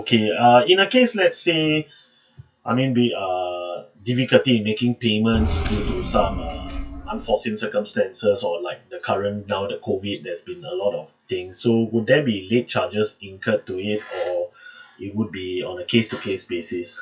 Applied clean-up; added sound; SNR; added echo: classical method WPE with log-MMSE.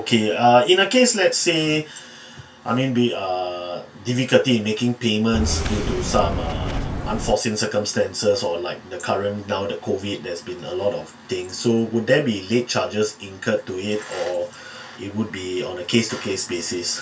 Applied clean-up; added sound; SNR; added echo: none; Subway, metro, underground; 2 dB; reverberation time 0.2 s.